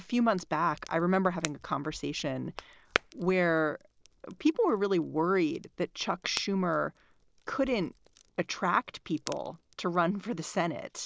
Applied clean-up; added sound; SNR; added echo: none; Crackle; 15 dB; none.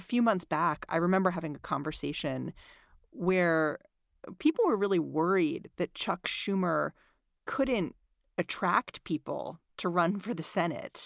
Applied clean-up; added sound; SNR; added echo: none; none; none; none.